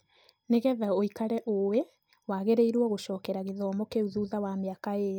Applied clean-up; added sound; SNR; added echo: none; none; none; none.